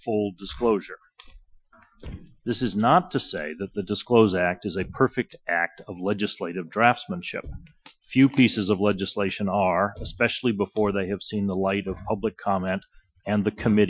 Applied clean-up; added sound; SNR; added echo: classical method Wiener filter.